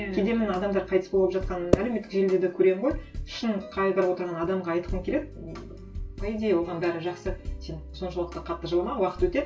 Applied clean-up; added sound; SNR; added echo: none; Percussion; -1 dB; reverberation time 0.2 s.